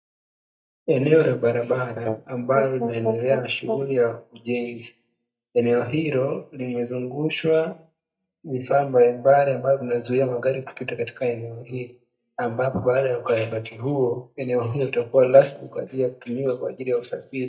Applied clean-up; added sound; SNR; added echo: neural mask model DeepFilterNet 3.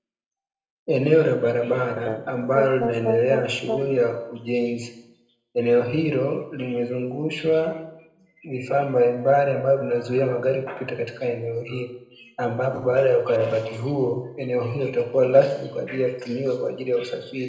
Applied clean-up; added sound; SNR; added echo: neural separator model SepFormer DNS4.